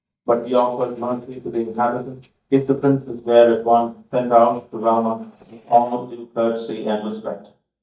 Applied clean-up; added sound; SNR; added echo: neural mask model DeepFilterNet 3.